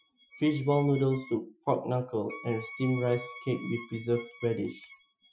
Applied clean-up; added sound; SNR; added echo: classical method Wiener filter.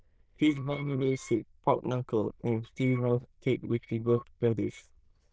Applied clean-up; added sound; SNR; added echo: neural diffusion model UNIVERSE++.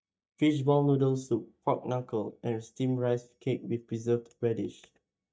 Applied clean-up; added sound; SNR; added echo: neural mask model DeepFilterNet 3.